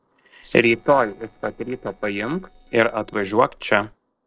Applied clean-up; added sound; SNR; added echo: neural separator model SepFormer DNS4.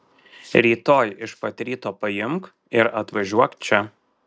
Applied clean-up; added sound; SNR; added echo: none; none; none; none.